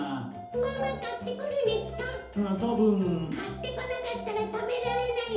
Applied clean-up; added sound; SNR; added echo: none; none; none; reverberation time 2.2 s.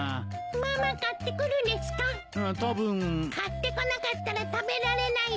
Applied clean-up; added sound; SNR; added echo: none; none; none; none.